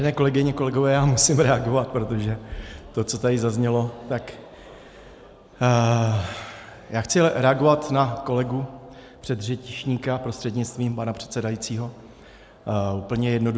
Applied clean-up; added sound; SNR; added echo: none; none; none; none.